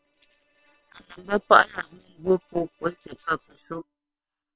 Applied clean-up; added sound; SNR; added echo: neural separator model SepFormer WHAM!.